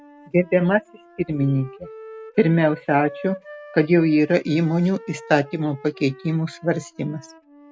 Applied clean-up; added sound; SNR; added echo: none; Wind instrument, woodwind instrument; 20 dB; none.